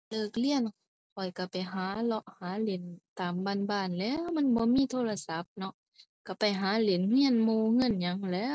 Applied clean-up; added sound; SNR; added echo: none; none; none; none.